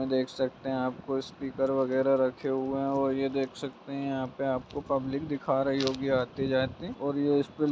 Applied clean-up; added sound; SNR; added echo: none; none; none; none.